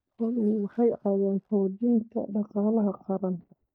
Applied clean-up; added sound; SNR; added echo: neural mask model DeepFilterNet 3.